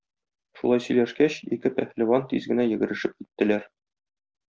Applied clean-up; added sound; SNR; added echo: none; none; none; none.